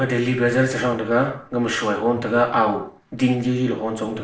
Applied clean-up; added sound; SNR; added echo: neural separator model SepFormer DNS4.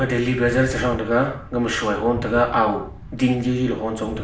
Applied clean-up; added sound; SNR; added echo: none; Thunder / Bicycle; 13 dB; reverberation time 0.5 s.